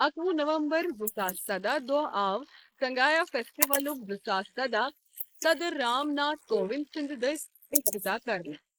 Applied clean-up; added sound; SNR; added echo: neural mask model Resemble Enhance denoiser.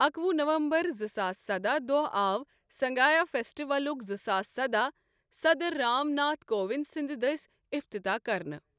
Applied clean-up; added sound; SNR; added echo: none; none; none; none.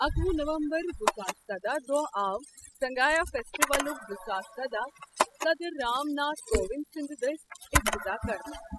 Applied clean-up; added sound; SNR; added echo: classical method spectral subtraction.